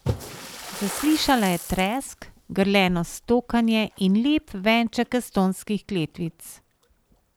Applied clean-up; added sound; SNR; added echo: none; Splash, splatter; 14 dB; none.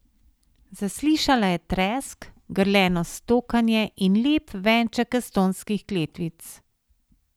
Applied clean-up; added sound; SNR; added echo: none; none; none; none.